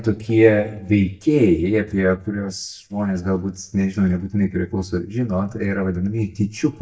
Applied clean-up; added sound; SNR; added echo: neural mask model DeepFilterNet 3.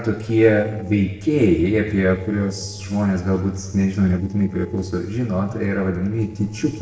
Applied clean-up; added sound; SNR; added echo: neural separator model SepFormer DNS4.